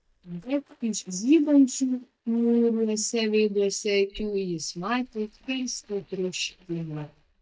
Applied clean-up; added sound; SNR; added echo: neural mask model DeepFilterNet 3.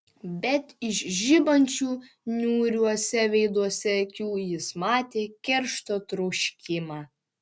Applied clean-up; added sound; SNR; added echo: none; none; none; none.